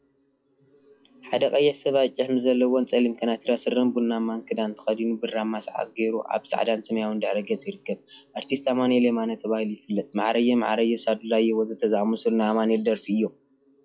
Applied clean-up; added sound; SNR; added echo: classical method log-MMSE.